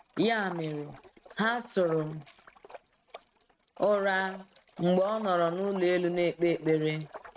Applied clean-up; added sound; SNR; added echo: neural mask model RNNoise.